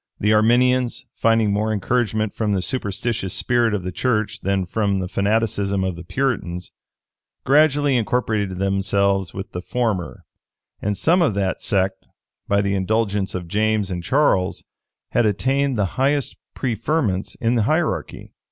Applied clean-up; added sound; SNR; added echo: none; none; none; none.